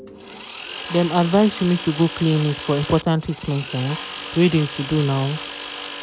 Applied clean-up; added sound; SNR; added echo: none; Tools; 12 dB; none.